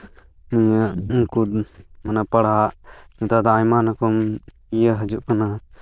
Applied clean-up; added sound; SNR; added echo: neural diffusion model UNIVERSE++.